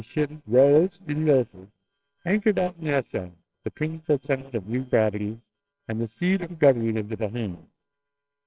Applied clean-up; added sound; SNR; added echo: neural separator model SepFormer WHAMR!.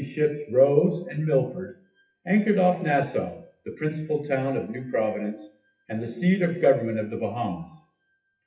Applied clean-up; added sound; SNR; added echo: classical method WPE with log-MMSE.